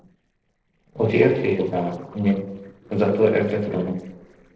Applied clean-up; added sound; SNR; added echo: neural separator model SepFormer DNS4.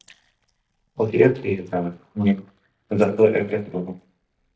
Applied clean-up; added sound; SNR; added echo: neural mask model DeepFilterNet 3.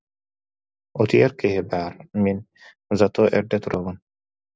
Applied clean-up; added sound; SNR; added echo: none; none; none; none.